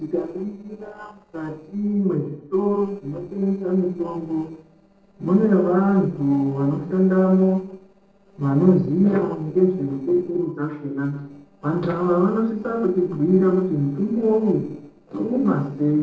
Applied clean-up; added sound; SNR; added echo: neural separator model SepFormer DNS4.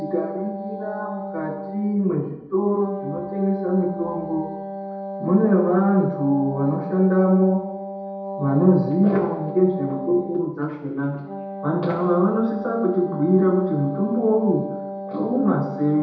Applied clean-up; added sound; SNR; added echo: none; Wind instrument, woodwind instrument; 10 dB; reverberation time 0.8 s.